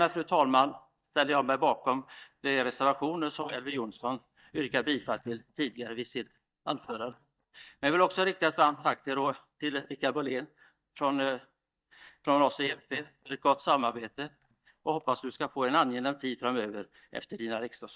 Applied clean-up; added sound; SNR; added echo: neural mask model DeepFilterNet 3.